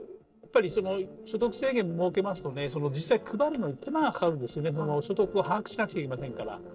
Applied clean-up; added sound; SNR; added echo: neural separator model SepFormer DNS4.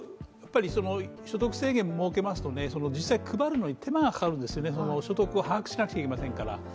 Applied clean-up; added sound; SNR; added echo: none; none; none; none.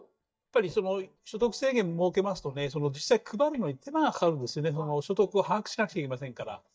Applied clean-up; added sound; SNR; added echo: neural mask model DeepFilterNet 3.